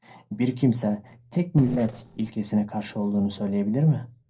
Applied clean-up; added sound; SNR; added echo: neural separator model SepFormer DNS4.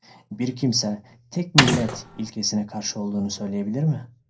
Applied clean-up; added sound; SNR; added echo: none; Mechanisms; -4 dB; reverberation time 0.2 s.